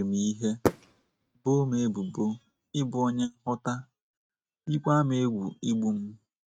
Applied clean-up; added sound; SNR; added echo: neural mask model RNNoise.